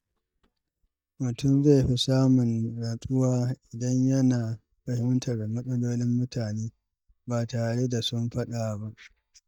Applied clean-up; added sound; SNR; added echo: neural mask model DeepFilterNet 3.